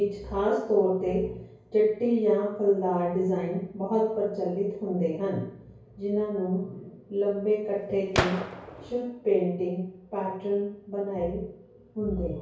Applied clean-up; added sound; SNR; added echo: none; Gunshot, gunfire; 5 dB; reverberation time 0.6 s.